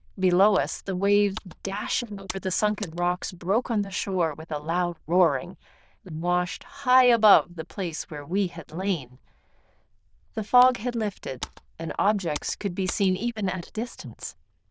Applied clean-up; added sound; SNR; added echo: neural diffusion model UNIVERSE++.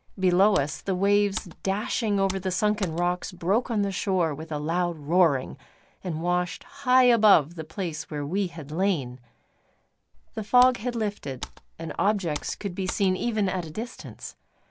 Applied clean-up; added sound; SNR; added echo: none; Computer keyboard; 17 dB; none.